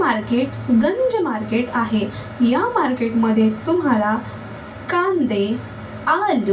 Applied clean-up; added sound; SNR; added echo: none; none; none; reverberation time 0.2 s.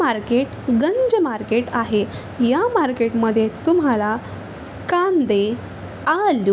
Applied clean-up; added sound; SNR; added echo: none; none; none; none.